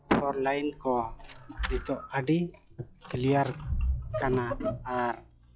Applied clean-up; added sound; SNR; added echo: classical method log-MMSE.